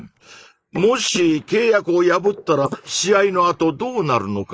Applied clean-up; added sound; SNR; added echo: neural mask model Resemble Enhance denoiser.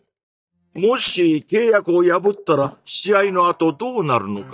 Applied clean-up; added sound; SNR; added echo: neural mask model DeepFilterNet 3.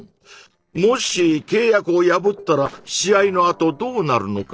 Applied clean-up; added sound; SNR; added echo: neural separator model SepFormer DNS4.